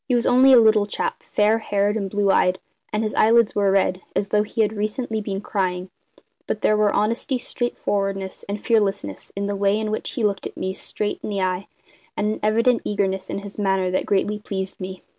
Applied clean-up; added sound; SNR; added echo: none; none; none; none.